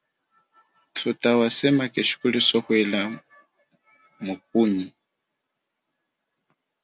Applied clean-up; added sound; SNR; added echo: none; none; none; none.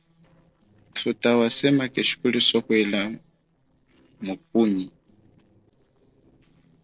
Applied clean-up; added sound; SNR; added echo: neural separator model SepFormer DNS4.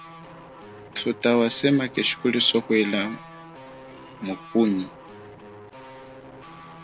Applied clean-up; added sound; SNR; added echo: none; Guitar; 17 dB; none.